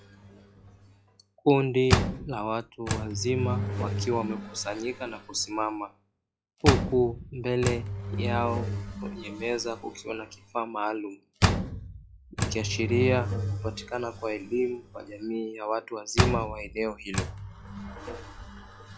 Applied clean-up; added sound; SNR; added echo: classical method log-MMSE.